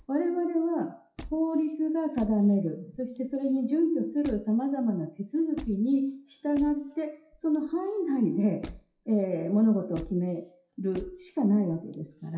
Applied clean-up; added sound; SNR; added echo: classical method WPE with log-MMSE.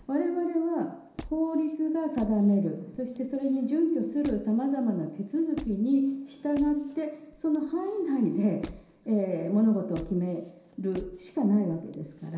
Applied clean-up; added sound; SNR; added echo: none; Squeak; 19 dB; reverberation time 0.7 s.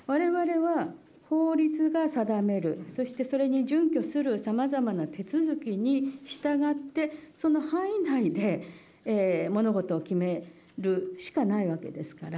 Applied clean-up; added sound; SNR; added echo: none; none; none; none.